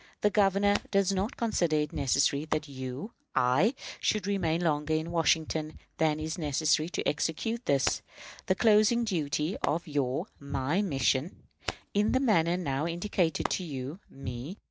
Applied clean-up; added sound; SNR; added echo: none; Hands; 15 dB; none.